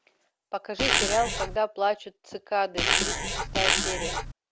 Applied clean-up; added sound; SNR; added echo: none; Zipper (clothing); -4 dB; none.